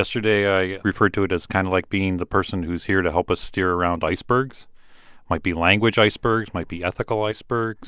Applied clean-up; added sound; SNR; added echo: none; none; none; none.